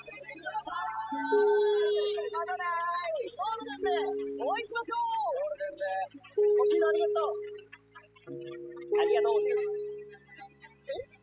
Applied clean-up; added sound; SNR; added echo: classical method spectral subtraction.